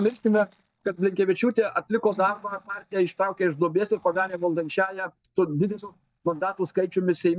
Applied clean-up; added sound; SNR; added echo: neural mask model DeepFilterNet 3.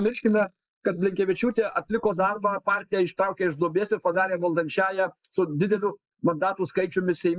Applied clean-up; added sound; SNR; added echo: neural mask model Resemble Enhance denoiser.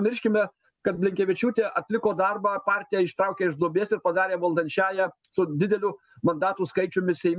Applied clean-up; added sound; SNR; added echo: none; none; none; none.